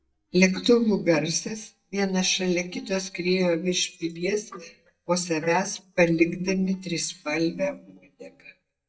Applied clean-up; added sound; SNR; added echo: neural mask model DeepFilterNet 3.